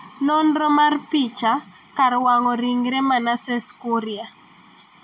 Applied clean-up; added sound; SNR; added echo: none; none; none; none.